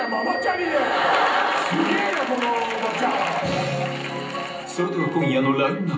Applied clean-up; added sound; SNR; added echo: none; none; none; reverberation time 0.6 s.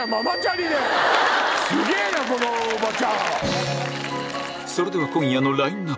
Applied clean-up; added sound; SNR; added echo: none; none; none; none.